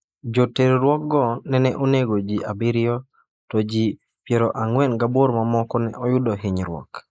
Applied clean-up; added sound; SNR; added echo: neural mask model Resemble Enhance denoiser.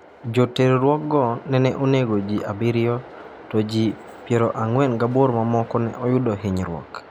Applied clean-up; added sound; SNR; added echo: none; Train; 20 dB; none.